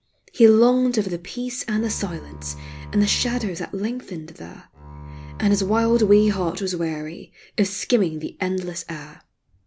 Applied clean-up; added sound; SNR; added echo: none; Bowed string instrument; 14 dB; none.